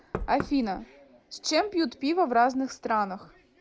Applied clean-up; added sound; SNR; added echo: none; Knock; 15 dB; none.